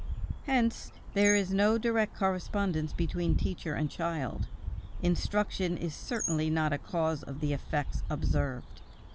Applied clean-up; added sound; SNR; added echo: none; Bird; 5 dB; none.